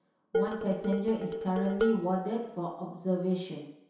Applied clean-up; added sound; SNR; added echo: none; Dishes, pots, and pans; 3 dB; reverberation time 0.7 s.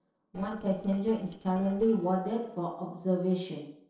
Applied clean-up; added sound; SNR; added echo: neural separator model SepFormer DNS4.